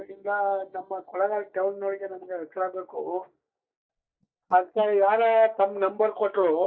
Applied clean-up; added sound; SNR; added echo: neural mask model DeepFilterNet 3.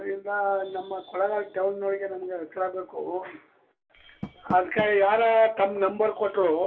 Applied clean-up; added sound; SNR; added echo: none; Door; 18 dB; reverberation time 0.2 s.